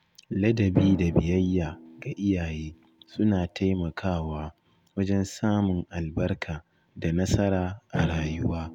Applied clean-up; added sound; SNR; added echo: none; Drum; 13 dB; none.